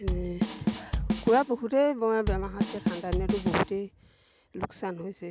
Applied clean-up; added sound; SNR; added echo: none; Drum kit; 2 dB; none.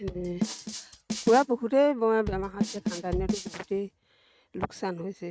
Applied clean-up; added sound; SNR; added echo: neural mask model RNNoise.